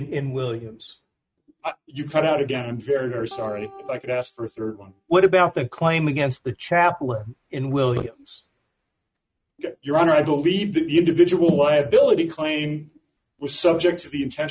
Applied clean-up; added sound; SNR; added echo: neural mask model RNNoise.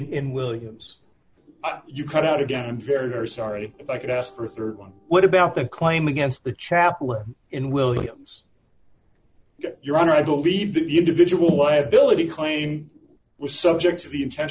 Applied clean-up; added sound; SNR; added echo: neural separator model SepFormer DNS4.